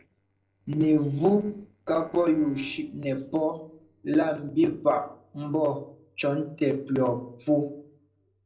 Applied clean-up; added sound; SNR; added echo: neural separator model SepFormer DNS4.